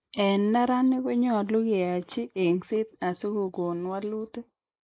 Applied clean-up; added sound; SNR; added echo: neural mask model Resemble Enhance denoiser.